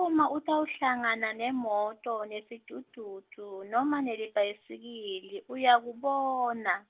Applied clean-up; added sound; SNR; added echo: none; none; none; none.